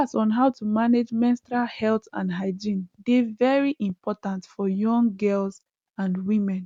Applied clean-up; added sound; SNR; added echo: none; none; none; none.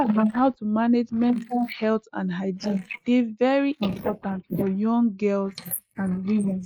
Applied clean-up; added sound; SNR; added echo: neural mask model Resemble Enhance denoiser.